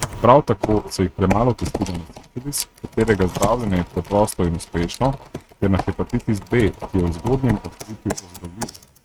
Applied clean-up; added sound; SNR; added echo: neural mask model RNNoise.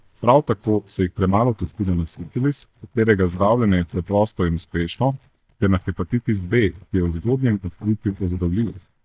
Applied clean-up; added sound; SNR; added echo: neural mask model DeepFilterNet 3.